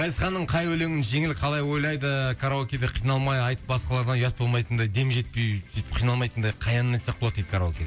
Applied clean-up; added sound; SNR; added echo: none; none; none; none.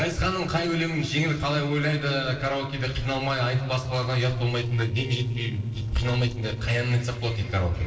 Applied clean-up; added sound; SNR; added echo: neural separator model SepFormer DNS4.